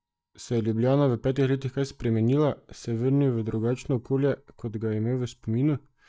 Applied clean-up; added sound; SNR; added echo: neural mask model DeepFilterNet 3.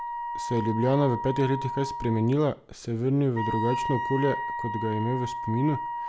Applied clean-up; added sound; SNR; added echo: none; Wind instrument, woodwind instrument; 6 dB; none.